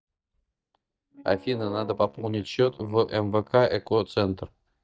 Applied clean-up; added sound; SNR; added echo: neural mask model DeepFilterNet 3.